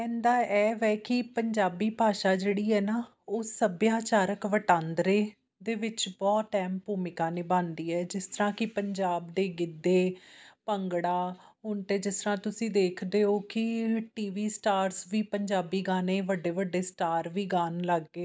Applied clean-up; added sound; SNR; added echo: none; none; none; none.